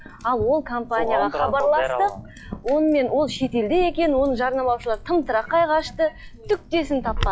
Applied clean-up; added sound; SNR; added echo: classical method log-MMSE.